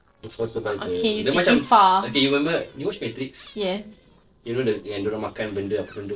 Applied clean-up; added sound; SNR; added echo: neural separator model SepFormer DNS4.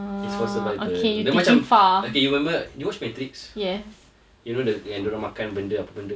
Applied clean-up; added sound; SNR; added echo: none; none; none; none.